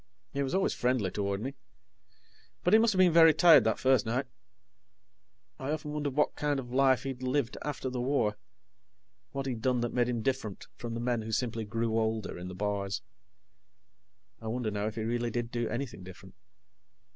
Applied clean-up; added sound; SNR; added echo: none; none; none; none.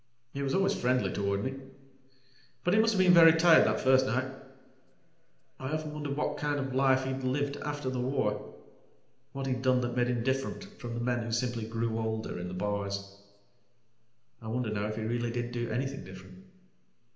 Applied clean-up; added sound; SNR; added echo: none; none; none; reverberation time 0.8 s.